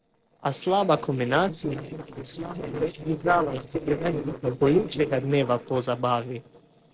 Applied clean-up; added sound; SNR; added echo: neural separator model SepFormer DNS4.